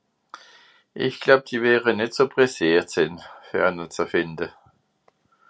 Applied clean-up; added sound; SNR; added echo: none; none; none; none.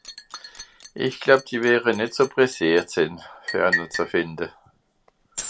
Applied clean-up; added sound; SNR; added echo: none; Liquid; 12 dB; none.